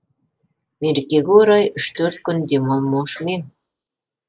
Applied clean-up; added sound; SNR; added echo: neural mask model Resemble Enhance denoiser.